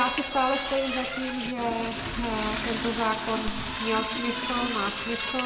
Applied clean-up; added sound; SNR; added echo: none; Toilet flush / Door; 0 dB; reverberation time 0.8 s.